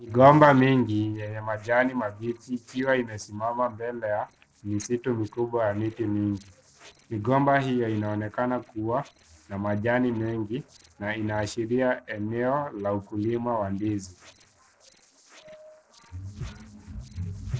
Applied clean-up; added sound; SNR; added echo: neural separator model SepFormer DNS4.